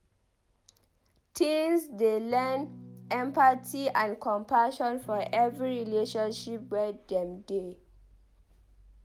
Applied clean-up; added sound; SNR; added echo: none; Electric guitar / Strum; 18 dB; none.